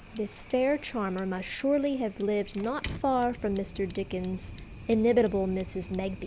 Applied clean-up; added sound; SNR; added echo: none; Fire; 15 dB; none.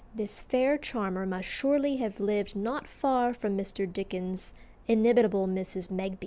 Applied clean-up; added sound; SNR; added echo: none; none; none; none.